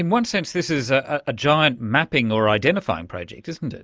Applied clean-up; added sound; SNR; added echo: none; none; none; none.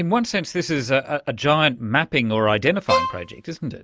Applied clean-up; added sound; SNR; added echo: none; Bowed string instrument; 3 dB; none.